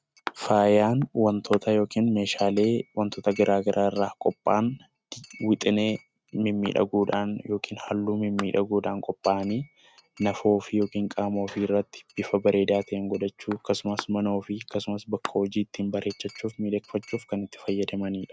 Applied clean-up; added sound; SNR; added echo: neural mask model RNNoise.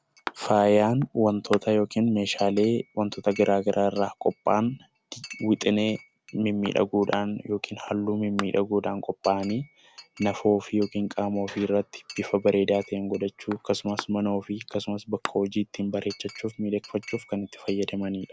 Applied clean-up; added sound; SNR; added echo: none; Chink, clink; 18 dB; none.